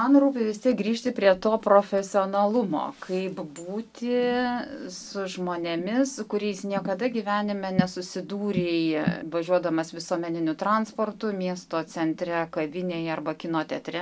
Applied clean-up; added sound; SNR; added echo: none; none; none; none.